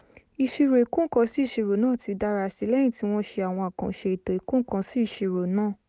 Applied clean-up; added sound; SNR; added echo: none; none; none; none.